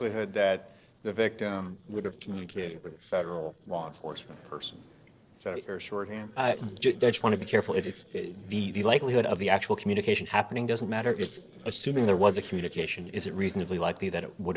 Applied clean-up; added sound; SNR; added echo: neural separator model SepFormer DNS4.